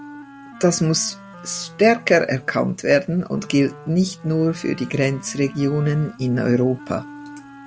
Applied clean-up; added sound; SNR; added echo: none; Wind instrument, woodwind instrument; 19 dB; none.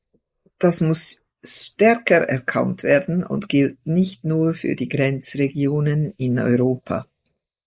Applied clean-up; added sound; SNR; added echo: neural mask model Resemble Enhance denoiser.